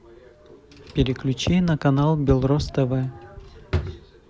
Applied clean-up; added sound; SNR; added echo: none; Drawer open or close; 13 dB; none.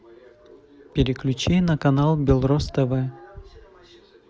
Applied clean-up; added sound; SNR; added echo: none; none; none; none.